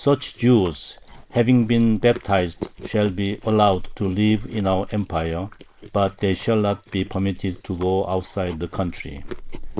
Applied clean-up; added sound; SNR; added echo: neural mask model Resemble Enhance denoiser.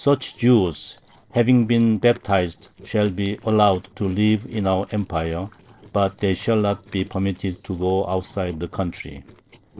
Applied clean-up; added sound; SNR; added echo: neural separator model SepFormer DNS4.